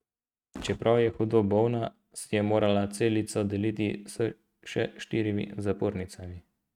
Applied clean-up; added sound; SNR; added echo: neural mask model RNNoise.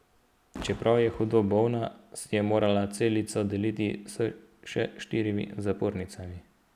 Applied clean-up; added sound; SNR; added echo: none; Fireworks; 16 dB; none.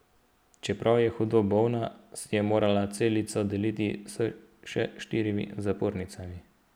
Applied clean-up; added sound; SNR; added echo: none; none; none; none.